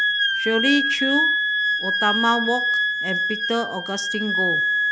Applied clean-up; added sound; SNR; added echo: none; Wind instrument, woodwind instrument; -4 dB; none.